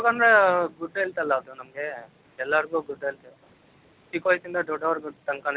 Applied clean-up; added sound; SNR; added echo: none; none; none; none.